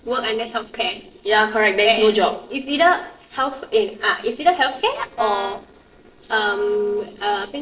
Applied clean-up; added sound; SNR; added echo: neural separator model SepFormer DNS4.